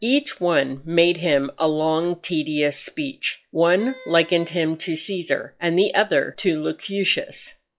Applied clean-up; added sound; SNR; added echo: classical method log-MMSE.